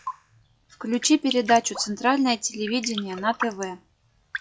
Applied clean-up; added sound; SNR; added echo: classical method log-MMSE.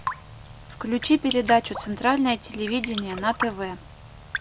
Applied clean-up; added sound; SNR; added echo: none; Raindrop; 10 dB; none.